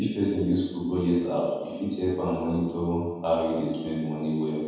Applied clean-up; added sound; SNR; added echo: none; none; none; reverberation time 1.2 s.